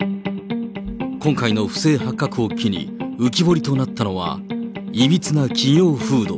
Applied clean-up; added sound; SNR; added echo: none; none; none; none.